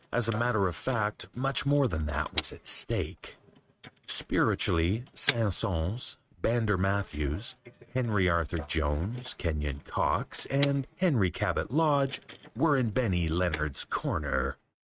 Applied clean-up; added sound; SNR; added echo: neural mask model RNNoise.